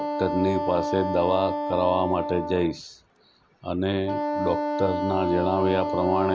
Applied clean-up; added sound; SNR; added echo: none; Wind instrument, woodwind instrument; 3 dB; none.